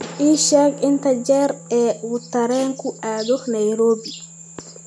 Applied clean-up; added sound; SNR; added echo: none; Fireworks + Wind instrument, woodwind instrument; 20 dB; none.